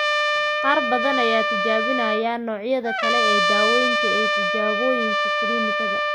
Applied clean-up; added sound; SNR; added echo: none; Trumpet; -4 dB; none.